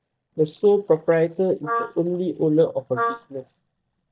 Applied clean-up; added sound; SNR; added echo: neural mask model DeepFilterNet 3.